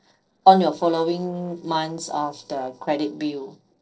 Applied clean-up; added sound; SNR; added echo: neural separator model SepFormer DNS4.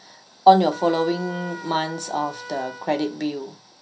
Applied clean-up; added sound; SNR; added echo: none; Trumpet; 18 dB; reverberation time 0.3 s.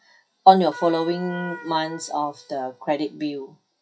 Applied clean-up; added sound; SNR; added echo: classical method WPE with log-MMSE.